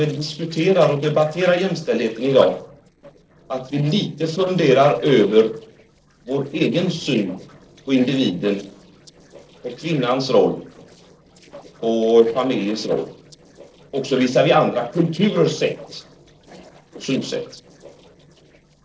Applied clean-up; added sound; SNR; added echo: neural separator model SepFormer DNS4.